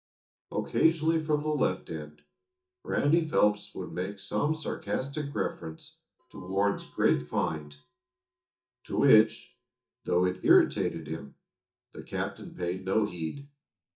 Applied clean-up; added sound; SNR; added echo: neural mask model DeepFilterNet 3.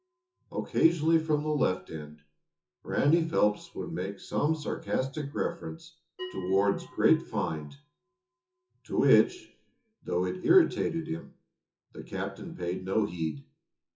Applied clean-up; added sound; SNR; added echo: classical method WPE with log-MMSE.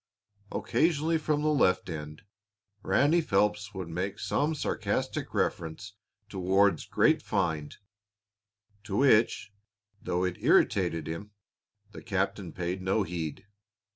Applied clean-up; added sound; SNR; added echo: none; none; none; none.